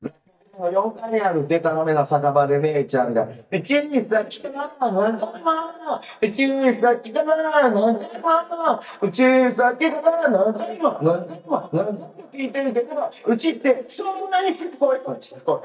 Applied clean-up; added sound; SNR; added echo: neural mask model DeepFilterNet 3.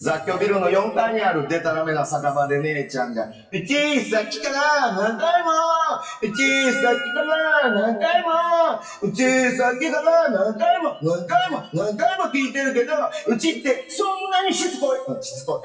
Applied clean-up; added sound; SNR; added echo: classical method WPE with log-MMSE.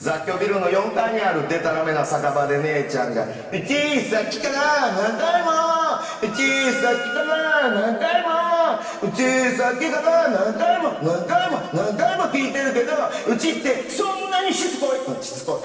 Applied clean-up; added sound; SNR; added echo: none; Wind instrument, woodwind instrument; 9 dB; reverberation time 2.3 s.